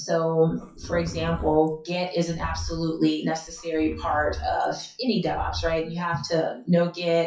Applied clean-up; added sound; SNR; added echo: classical method WPE with log-MMSE.